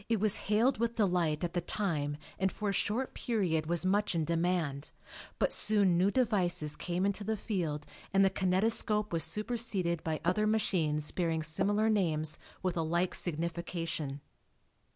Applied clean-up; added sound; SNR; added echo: none; Tap; 8 dB; none.